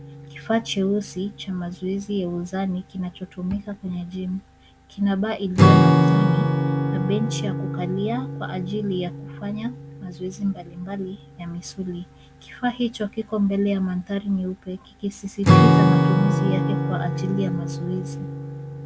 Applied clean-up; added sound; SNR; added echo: none; Acoustic guitar / Strum; -3 dB; none.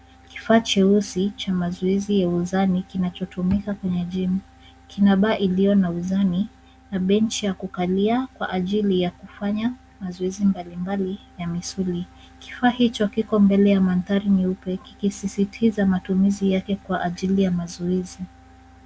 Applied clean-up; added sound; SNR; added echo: none; none; none; none.